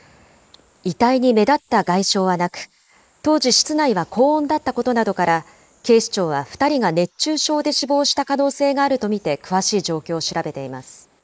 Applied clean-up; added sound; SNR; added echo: neural mask model Resemble Enhance denoiser.